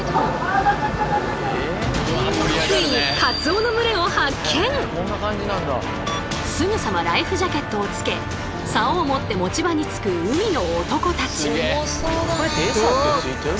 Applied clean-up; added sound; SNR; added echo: none; Bowed string instrument; 17 dB; none.